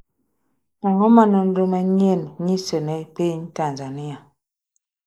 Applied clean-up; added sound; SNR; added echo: neural mask model Resemble Enhance denoiser.